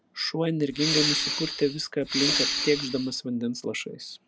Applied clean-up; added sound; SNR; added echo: none; Respiratory sounds; 0 dB; none.